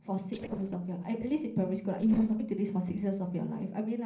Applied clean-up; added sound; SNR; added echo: neural separator model SepFormer DNS4.